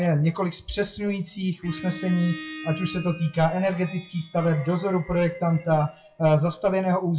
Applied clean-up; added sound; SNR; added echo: classical method WPE with log-MMSE.